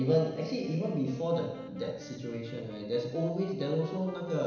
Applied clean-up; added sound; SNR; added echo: none; Wind instrument, woodwind instrument; 15 dB; reverberation time 1.0 s.